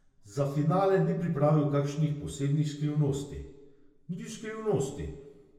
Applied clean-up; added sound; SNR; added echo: none; none; none; reverberation time 0.3 s.